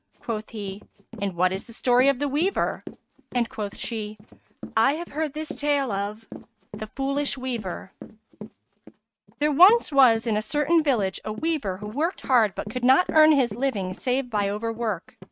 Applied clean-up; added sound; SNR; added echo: neural mask model RNNoise.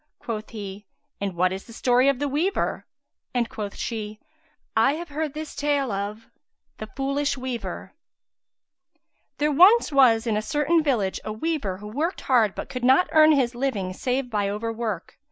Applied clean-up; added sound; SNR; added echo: none; none; none; none.